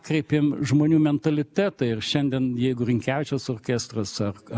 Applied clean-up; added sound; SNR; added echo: none; none; none; none.